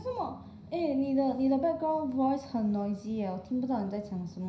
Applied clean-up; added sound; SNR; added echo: none; none; none; reverberation time 0.5 s.